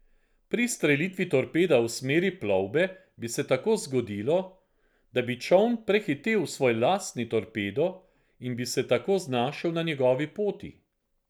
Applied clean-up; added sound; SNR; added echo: none; none; none; none.